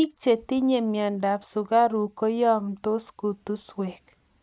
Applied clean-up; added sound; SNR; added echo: none; none; none; none.